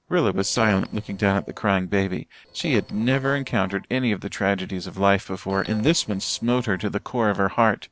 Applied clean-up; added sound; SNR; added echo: neural separator model SepFormer DNS4.